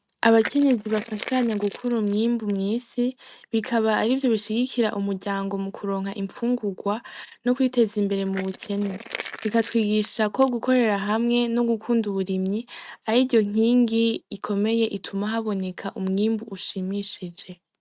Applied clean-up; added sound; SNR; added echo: neural mask model RNNoise.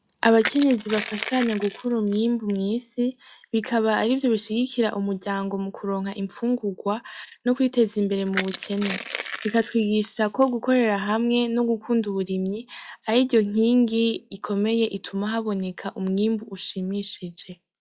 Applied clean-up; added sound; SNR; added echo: classical method log-MMSE.